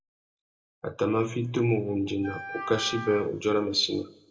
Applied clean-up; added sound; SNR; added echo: none; Wind instrument, woodwind instrument; 10 dB; reverberation time 0.6 s.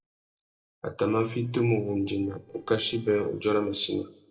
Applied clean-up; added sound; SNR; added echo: neural separator model SepFormer DNS4.